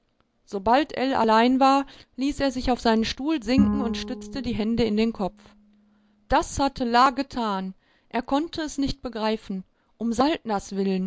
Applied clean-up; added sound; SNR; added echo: none; Bowed string instrument; 7 dB; none.